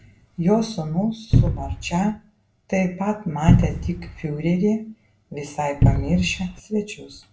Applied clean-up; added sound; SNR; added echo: none; Cupboard open or close; -4 dB; reverberation time 0.2 s.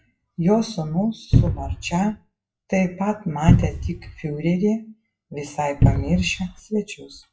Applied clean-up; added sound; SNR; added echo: classical method WPE with log-MMSE.